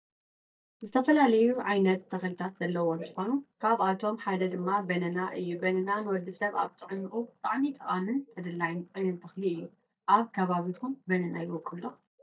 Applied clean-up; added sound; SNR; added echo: neural mask model DeepFilterNet 3.